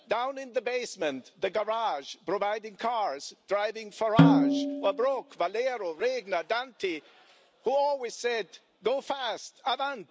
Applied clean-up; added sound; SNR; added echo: none; Snare drum; -4 dB; none.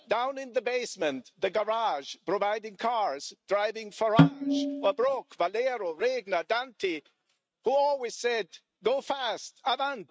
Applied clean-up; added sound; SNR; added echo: neural mask model RNNoise.